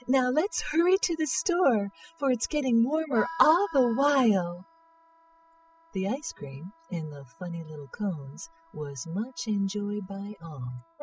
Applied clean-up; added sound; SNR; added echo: classical method spectral subtraction.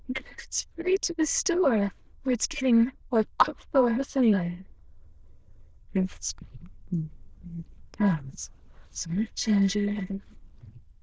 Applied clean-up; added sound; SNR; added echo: neural diffusion model UNIVERSE++.